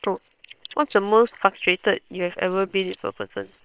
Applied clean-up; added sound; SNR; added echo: neural separator model SepFormer WHAM!.